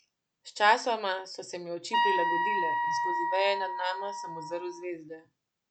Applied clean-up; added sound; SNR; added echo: none; Wind instrument, woodwind instrument; -2 dB; none.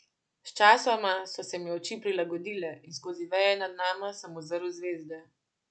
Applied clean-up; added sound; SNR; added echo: none; none; none; none.